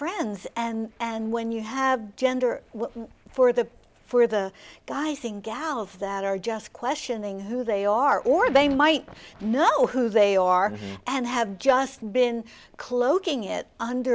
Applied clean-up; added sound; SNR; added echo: none; none; none; none.